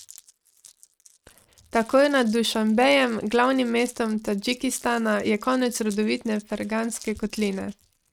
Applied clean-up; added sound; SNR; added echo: neural mask model RNNoise.